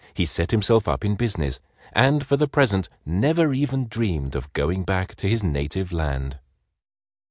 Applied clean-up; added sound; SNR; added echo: none; none; none; none.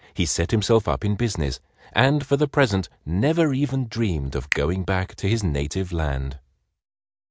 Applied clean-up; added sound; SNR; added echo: none; Finger snapping; 14 dB; none.